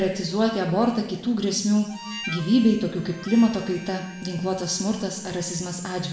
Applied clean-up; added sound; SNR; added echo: none; Harmonica; 19 dB; reverberation time 1.0 s.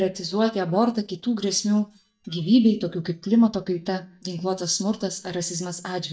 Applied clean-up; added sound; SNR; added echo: neural mask model DeepFilterNet 3.